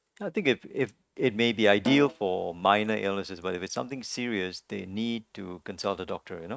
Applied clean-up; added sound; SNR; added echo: neural mask model RNNoise.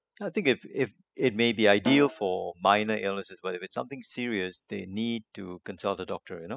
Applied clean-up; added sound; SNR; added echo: classical method spectral subtraction.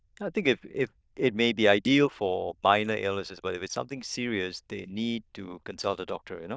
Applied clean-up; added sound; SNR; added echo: neural diffusion model UNIVERSE++.